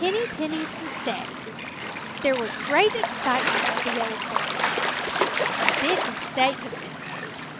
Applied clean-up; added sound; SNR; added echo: none; Gull, seagull / Waves, surf; -1 dB; none.